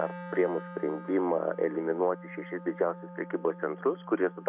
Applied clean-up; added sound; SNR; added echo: none; Wind instrument, woodwind instrument; 13 dB; none.